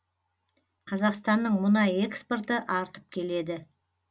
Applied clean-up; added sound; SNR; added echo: none; none; none; none.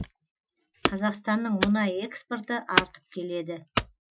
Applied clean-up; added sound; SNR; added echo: classical method Wiener filter.